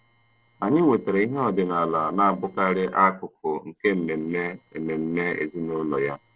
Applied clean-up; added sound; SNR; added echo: neural separator model SepFormer DNS4.